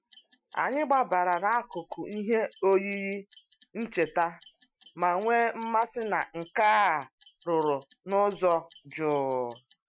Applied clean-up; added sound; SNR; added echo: classical method Wiener filter.